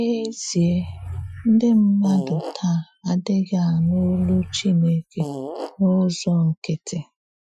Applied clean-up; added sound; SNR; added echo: classical method Wiener filter.